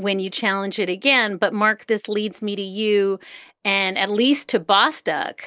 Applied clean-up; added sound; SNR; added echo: neural mask model Resemble Enhance denoiser.